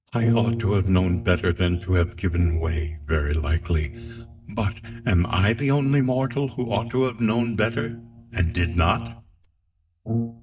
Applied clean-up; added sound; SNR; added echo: neural mask model DeepFilterNet 3.